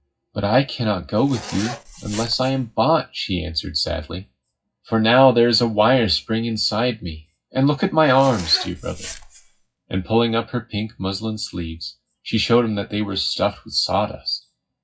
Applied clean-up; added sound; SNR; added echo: classical method WPE with log-MMSE.